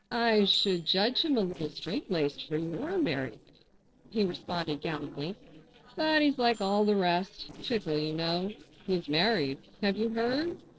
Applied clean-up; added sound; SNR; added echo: neural separator model SepFormer DNS4.